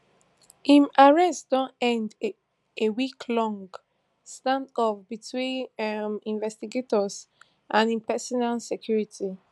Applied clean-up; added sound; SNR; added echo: none; none; none; none.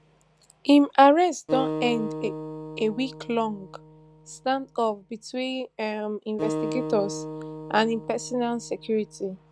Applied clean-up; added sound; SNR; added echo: none; Acoustic guitar; 10 dB; none.